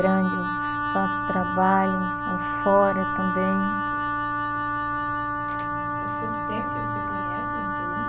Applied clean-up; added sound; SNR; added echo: none; Wind instrument, woodwind instrument; 0 dB; none.